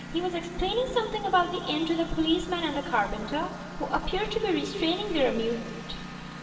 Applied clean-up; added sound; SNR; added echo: none; Engine; 12 dB; reverberation time 2.2 s.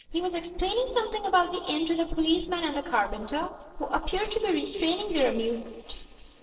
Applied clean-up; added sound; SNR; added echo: neural separator model SepFormer DNS4.